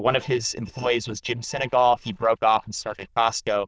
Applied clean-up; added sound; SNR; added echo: neural diffusion model UNIVERSE++.